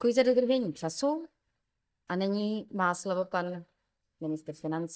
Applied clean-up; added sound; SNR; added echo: neural mask model DeepFilterNet 3.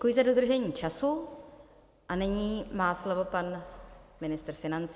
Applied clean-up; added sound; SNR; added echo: none; none; none; none.